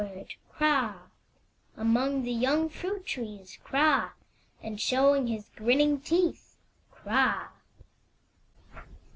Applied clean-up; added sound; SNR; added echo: none; none; none; none.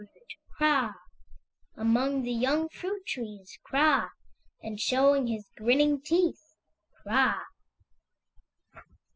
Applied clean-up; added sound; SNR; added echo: classical method spectral subtraction.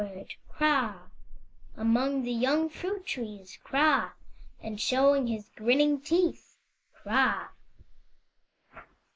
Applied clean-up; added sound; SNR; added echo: neural mask model Resemble Enhance denoiser.